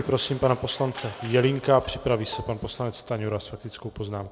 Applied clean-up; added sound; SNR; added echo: none; Bowed string instrument; 19 dB; none.